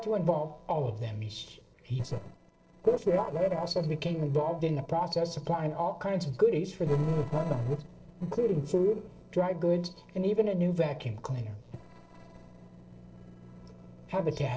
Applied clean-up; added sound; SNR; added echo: neural separator model SepFormer DNS4.